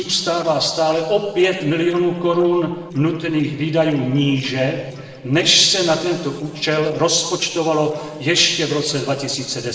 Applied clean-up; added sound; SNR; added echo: neural separator model SepFormer DNS4.